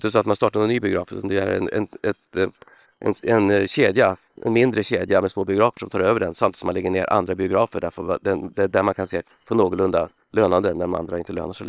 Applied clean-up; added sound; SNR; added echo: neural separator model SepFormer WHAM!.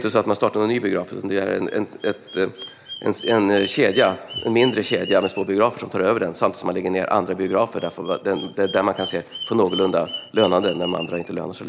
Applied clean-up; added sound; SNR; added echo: none; Bird vocalization, bird call, bird song; 16 dB; none.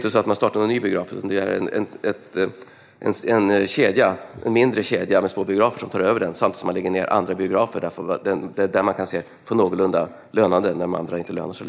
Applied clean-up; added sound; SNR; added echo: neural mask model Resemble Enhance denoiser.